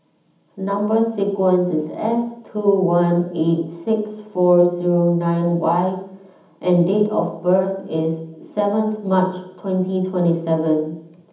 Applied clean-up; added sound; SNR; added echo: none; none; none; reverberation time 0.8 s.